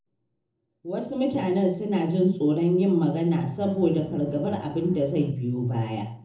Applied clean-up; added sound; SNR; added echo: neural separator model SepFormer DNS4.